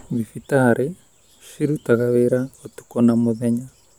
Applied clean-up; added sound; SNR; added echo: none; none; none; none.